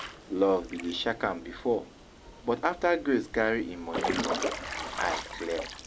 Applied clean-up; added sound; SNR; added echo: none; Drip / Trickle, dribble / Water / Splash, splatter; 6 dB; none.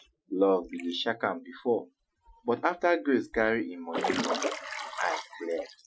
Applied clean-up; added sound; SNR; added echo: classical method Wiener filter.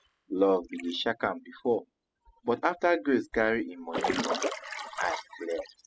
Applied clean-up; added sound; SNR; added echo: classical method spectral subtraction.